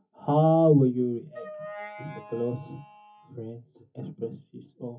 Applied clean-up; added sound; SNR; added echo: classical method WPE with log-MMSE.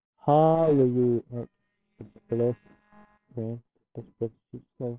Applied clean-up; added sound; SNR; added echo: neural separator model SepFormer WHAMR!.